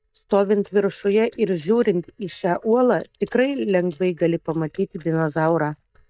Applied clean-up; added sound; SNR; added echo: neural mask model DeepFilterNet 3.